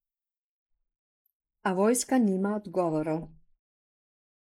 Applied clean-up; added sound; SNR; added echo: neural mask model Resemble Enhance denoiser.